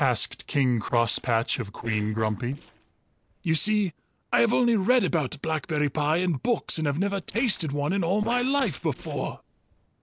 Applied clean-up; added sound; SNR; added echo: neural separator model SepFormer DNS4.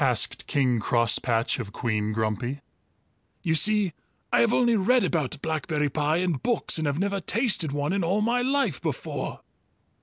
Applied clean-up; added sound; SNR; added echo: none; none; none; none.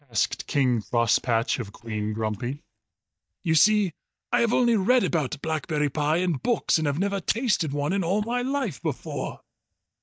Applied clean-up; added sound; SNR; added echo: neural mask model DeepFilterNet 3.